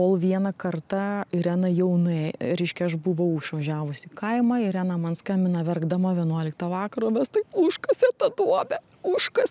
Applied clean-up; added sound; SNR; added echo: none; none; none; none.